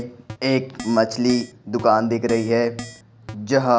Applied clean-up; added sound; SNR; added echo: none; Keyboard (musical); 18 dB; none.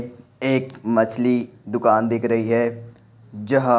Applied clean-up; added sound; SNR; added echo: none; none; none; none.